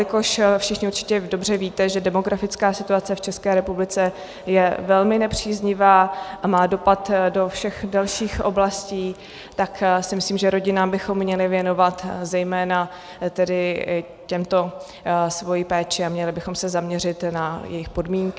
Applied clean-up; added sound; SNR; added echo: none; none; none; none.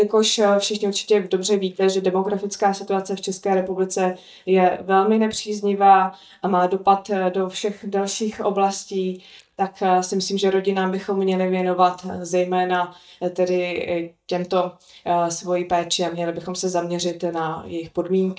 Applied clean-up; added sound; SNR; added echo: neural mask model DeepFilterNet 3.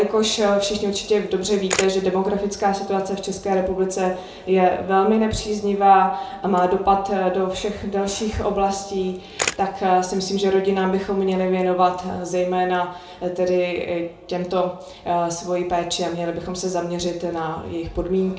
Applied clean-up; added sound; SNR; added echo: none; Camera; 10 dB; reverberation time 0.4 s.